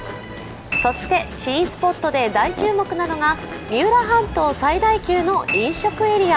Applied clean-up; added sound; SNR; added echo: none; Piano + Zipper (clothing); 12 dB; none.